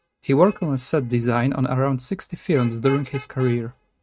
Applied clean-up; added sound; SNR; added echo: neural mask model RNNoise.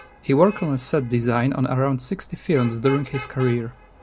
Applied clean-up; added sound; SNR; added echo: none; Traffic noise, roadway noise / Vehicle horn, car horn, honking; 19 dB; none.